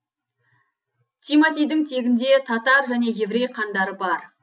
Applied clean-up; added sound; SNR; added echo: none; none; none; none.